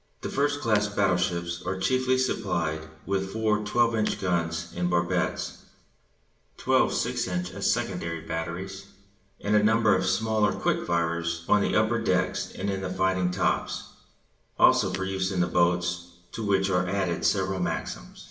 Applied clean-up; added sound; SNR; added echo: none; Shatter; 18 dB; reverberation time 0.8 s.